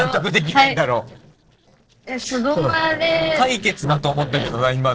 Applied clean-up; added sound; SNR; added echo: neural separator model SepFormer DNS4.